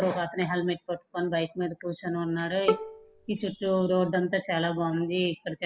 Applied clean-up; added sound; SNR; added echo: none; Bowed string instrument; 5 dB; none.